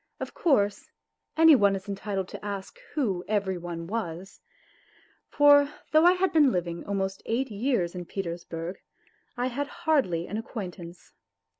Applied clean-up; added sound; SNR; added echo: none; none; none; none.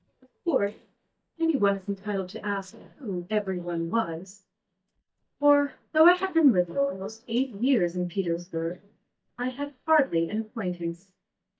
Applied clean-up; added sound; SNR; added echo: neural mask model DeepFilterNet 3.